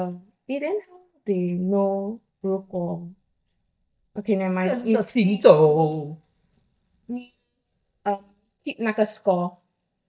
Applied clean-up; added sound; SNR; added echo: neural mask model DeepFilterNet 3.